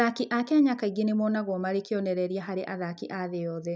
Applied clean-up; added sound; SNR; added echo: none; none; none; none.